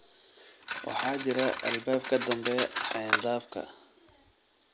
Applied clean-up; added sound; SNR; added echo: none; Cutlery, silverware; 0 dB; none.